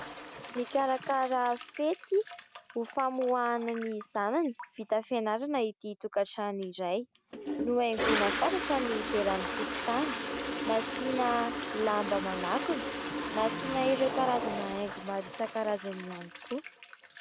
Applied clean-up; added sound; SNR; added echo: none; Toilet flush; 5 dB; none.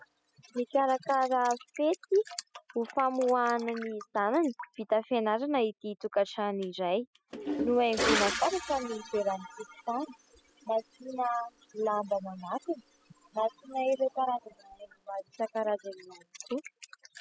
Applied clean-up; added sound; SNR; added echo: classical method spectral subtraction.